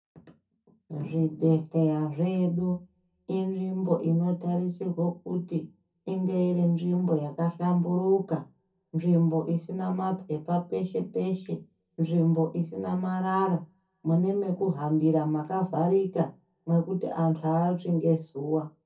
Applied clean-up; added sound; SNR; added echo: none; none; none; reverberation time 0.3 s.